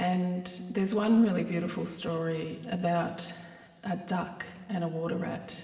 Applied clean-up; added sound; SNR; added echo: none; none; none; reverberation time 1.7 s.